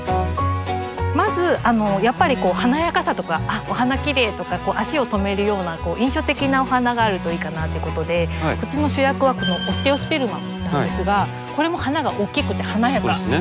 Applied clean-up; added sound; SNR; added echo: none; none; none; none.